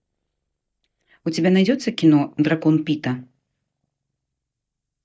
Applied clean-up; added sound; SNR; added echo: neural mask model DeepFilterNet 3.